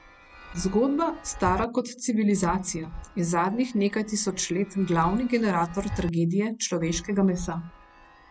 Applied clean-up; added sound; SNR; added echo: none; Chime; 16 dB; none.